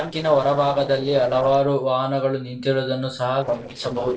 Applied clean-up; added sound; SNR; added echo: neural separator model SepFormer DNS4.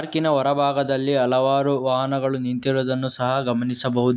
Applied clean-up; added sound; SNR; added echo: none; none; none; none.